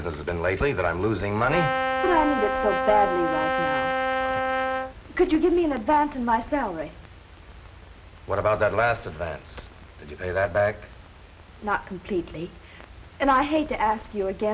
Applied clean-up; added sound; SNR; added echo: none; Brass instrument; 0 dB; none.